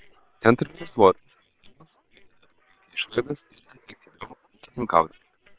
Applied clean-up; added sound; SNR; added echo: neural separator model SepFormer WHAM!.